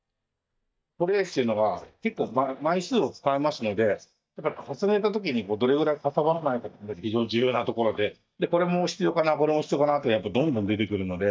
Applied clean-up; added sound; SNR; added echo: neural mask model DeepFilterNet 3.